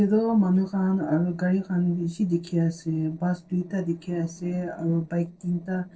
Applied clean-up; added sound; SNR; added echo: neural separator model SepFormer DNS4.